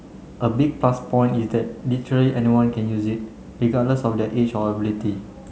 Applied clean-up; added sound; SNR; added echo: none; none; none; none.